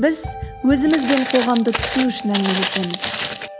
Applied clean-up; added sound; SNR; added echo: none; Walk, footsteps; 6 dB; none.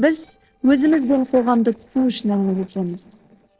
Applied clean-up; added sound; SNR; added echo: neural separator model SepFormer DNS4.